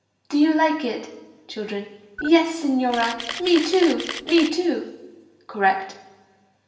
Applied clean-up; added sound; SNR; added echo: none; Camera; 10 dB; reverberation time 1.1 s.